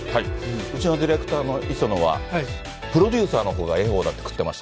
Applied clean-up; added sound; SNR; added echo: none; Telephone; 16 dB; none.